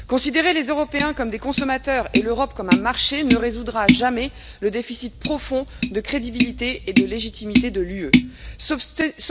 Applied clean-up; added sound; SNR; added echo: none; Tap; 0 dB; none.